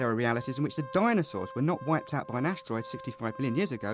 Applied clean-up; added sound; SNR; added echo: none; Organ; 16 dB; none.